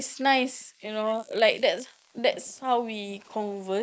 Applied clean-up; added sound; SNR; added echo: neural mask model Resemble Enhance denoiser.